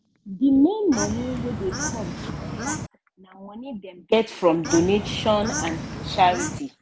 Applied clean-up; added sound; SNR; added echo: none; Bird / Fowl; 6 dB; none.